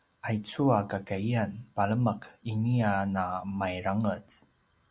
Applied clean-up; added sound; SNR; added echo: none; none; none; none.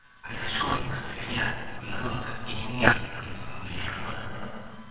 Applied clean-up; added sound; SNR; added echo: neural separator model SepFormer WHAMR!.